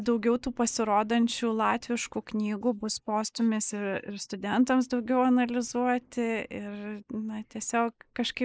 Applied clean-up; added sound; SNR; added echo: neural mask model Resemble Enhance denoiser.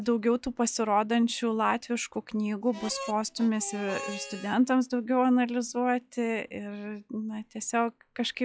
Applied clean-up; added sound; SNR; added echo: classical method log-MMSE.